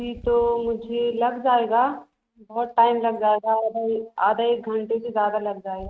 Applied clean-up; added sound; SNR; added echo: neural mask model RNNoise.